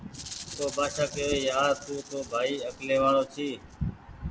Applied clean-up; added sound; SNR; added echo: none; Rattle (instrument); 15 dB; none.